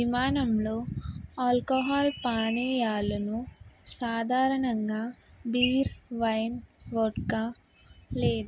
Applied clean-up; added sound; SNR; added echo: none; none; none; none.